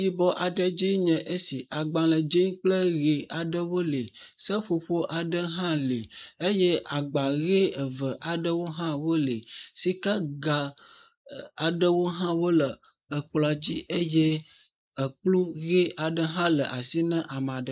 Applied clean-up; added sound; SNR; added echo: neural mask model Resemble Enhance denoiser.